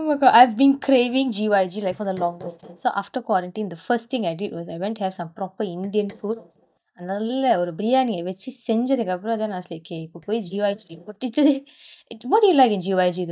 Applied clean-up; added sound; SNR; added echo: neural mask model DeepFilterNet 3.